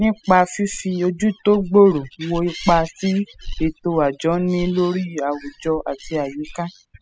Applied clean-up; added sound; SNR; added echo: classical method spectral subtraction.